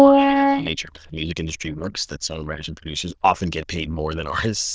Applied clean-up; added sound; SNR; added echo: neural diffusion model UNIVERSE++.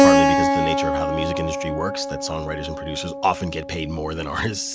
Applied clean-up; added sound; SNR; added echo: none; Keyboard (musical); -5 dB; none.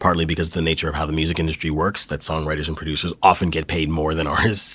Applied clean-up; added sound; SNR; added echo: none; none; none; none.